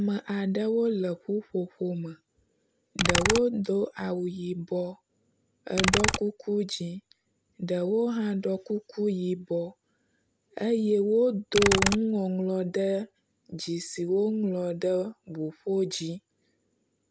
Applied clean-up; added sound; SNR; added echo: none; Computer keyboard; 2 dB; none.